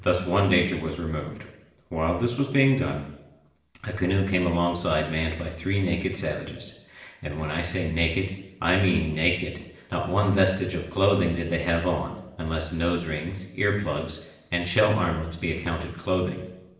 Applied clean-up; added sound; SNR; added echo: none; none; none; reverberation time 0.8 s.